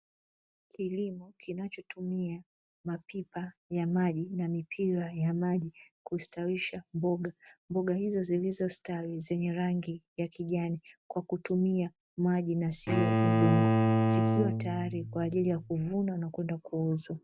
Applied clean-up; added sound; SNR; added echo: none; Bowed string instrument; -4 dB; none.